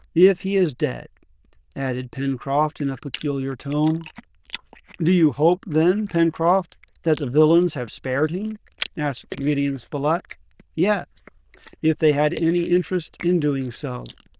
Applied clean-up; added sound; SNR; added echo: neural diffusion model UNIVERSE++.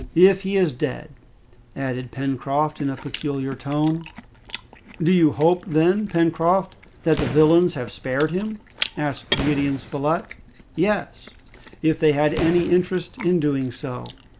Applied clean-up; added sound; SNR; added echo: none; Fireworks + Chewing, mastication; 14 dB; none.